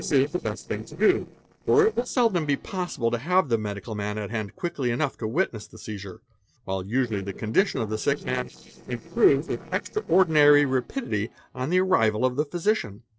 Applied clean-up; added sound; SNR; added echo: neural separator model SepFormer DNS4.